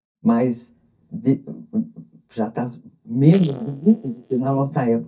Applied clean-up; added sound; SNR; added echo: neural mask model DeepFilterNet 3.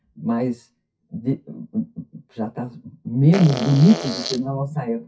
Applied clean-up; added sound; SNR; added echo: classical method WPE with log-MMSE.